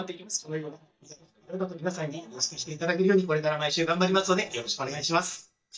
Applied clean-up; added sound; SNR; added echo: neural mask model DeepFilterNet 3.